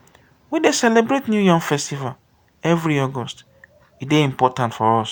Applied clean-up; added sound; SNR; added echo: none; none; none; none.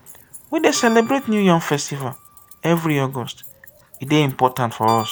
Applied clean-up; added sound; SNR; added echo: none; Keyboard (musical) + Keys jangling; 18 dB; none.